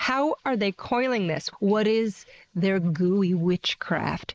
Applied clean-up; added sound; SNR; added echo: neural mask model Resemble Enhance denoiser.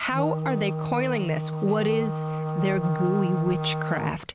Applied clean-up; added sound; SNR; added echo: none; Wind instrument, woodwind instrument; 2 dB; none.